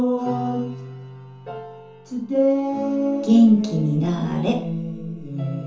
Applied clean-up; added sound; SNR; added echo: none; none; none; reverberation time 0.9 s.